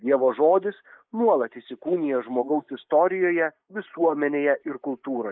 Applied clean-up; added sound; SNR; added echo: neural mask model Resemble Enhance denoiser.